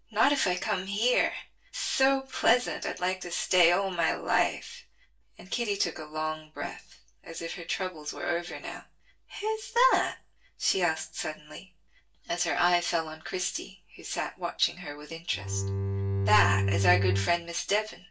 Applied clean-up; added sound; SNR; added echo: none; Bowed string instrument; -2 dB; reverberation time 0.2 s.